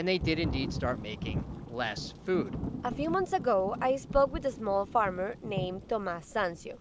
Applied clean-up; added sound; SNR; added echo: none; Thunder / Rain; 7 dB; none.